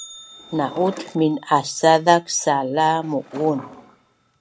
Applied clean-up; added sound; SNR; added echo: none; Drawer open or close + Bell; 20 dB; none.